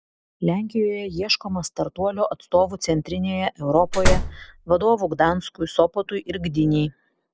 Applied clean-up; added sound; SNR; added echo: none; Slam; -2 dB; none.